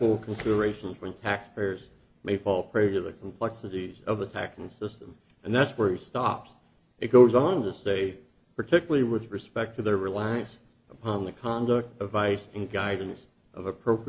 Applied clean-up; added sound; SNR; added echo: none; none; none; none.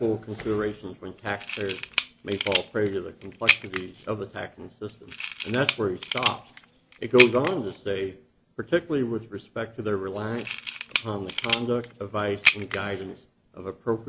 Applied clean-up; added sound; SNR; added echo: none; Camera; 1 dB; none.